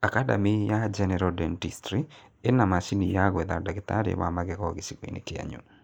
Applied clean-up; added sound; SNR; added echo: neural mask model Resemble Enhance denoiser.